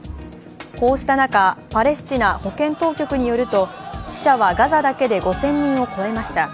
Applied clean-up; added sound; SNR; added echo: none; none; none; none.